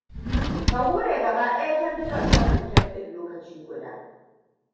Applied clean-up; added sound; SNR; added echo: none; Drawer open or close; -4 dB; reverberation time 1.3 s.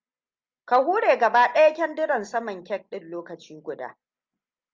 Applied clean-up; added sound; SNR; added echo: none; none; none; none.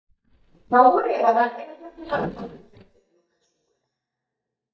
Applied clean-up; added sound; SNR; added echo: neural mask model DeepFilterNet 3.